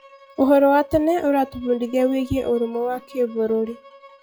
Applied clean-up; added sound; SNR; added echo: classical method log-MMSE.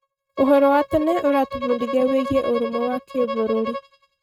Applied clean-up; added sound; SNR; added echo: neural mask model RNNoise.